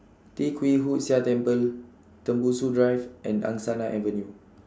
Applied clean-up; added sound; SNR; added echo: none; none; none; none.